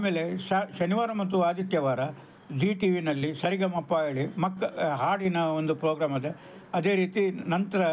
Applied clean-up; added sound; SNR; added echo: none; none; none; none.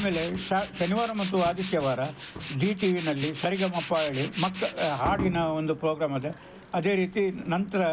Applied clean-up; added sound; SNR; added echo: none; Tools; 10 dB; none.